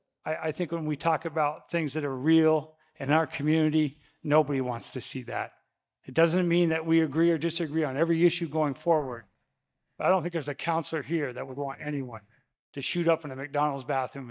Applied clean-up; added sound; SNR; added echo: neural mask model DeepFilterNet 3.